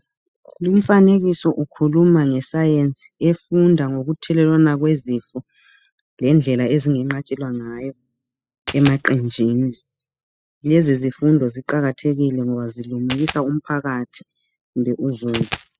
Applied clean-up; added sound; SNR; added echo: classical method spectral subtraction.